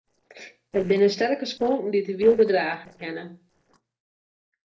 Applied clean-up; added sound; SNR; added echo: neural separator model SepFormer DNS4.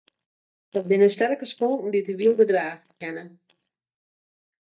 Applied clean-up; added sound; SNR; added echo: neural mask model DeepFilterNet 3.